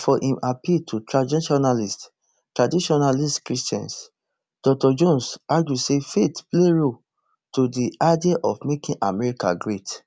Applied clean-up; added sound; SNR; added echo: none; none; none; none.